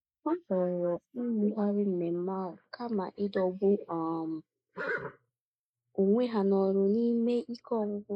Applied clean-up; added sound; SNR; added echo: neural mask model Resemble Enhance denoiser.